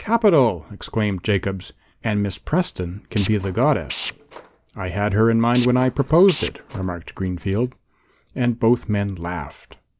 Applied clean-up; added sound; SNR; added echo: none; Tools; 15 dB; none.